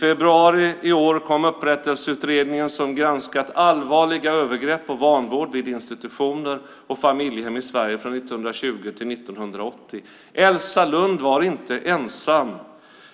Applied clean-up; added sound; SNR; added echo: none; none; none; none.